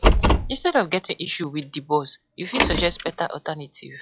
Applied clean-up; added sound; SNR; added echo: classical method log-MMSE.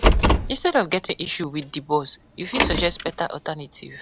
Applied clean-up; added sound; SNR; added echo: none; Car; -1 dB; none.